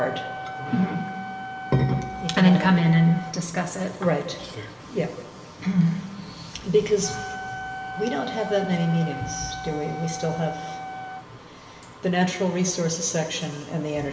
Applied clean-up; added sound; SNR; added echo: none; Wind instrument, woodwind instrument; 12 dB; reverberation time 2.0 s.